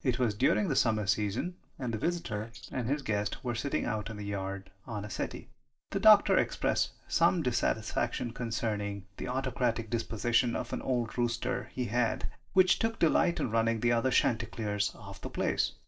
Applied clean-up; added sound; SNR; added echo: neural separator model SepFormer DNS4.